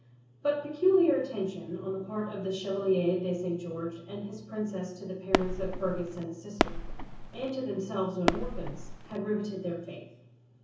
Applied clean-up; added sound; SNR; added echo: none; Fireworks; 0 dB; reverberation time 0.7 s.